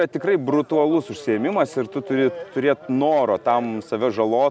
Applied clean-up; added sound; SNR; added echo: none; none; none; none.